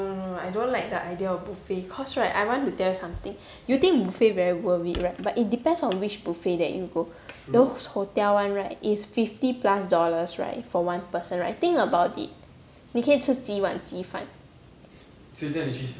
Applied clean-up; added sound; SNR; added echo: none; none; none; none.